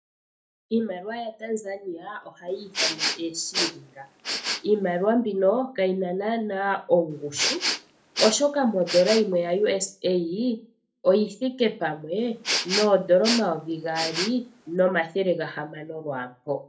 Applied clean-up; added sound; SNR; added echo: none; Respiratory sounds; 5 dB; reverberation time 0.3 s.